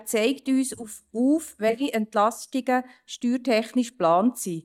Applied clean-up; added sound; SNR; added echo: neural mask model DeepFilterNet 3.